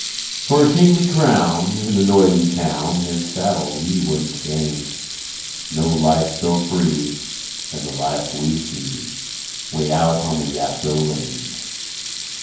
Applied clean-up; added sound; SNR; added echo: none; Sink (filling or washing) / Water tap, faucet; 9 dB; reverberation time 0.9 s.